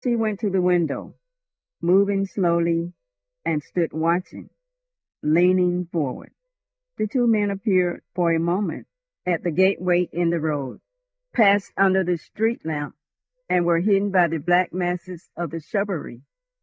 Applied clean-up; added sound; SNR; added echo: neural mask model DeepFilterNet 3.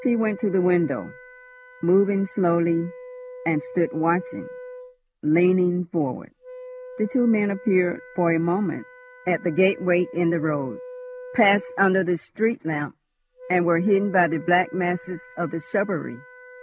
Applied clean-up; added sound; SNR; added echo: none; Wind instrument, woodwind instrument; 18 dB; none.